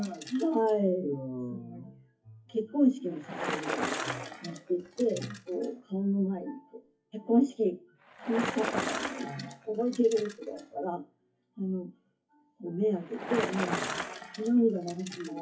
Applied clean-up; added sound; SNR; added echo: classical method WPE with log-MMSE.